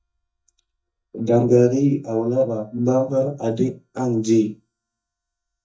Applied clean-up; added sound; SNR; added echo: neural mask model DeepFilterNet 3.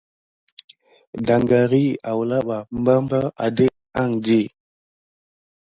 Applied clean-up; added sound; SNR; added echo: none; none; none; none.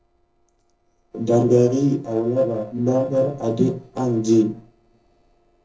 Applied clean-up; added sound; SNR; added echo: neural separator model SepFormer DNS4.